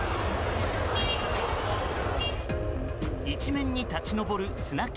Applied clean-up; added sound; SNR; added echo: none; Aircraft; 1 dB; none.